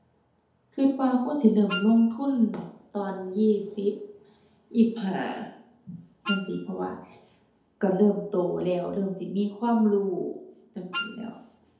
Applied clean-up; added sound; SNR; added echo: none; Wind instrument, woodwind instrument; 8 dB; reverberation time 2.1 s.